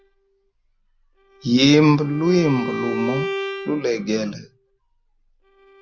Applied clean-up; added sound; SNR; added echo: none; Bowed string instrument; 11 dB; none.